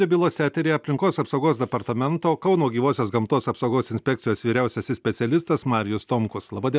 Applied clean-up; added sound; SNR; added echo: none; none; none; none.